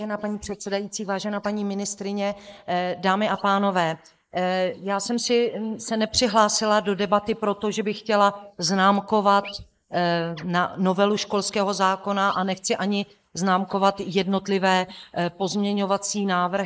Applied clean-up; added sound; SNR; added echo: neural mask model Resemble Enhance denoiser.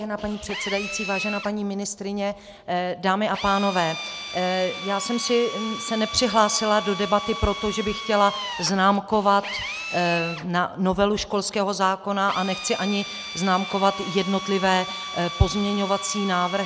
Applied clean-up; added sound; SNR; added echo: none; Drill; 10 dB; none.